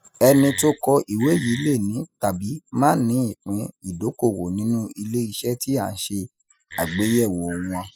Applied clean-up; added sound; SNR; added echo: classical method spectral subtraction.